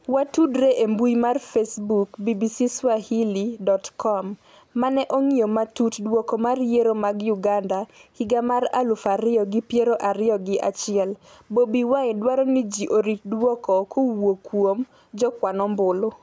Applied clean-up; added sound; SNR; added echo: none; none; none; none.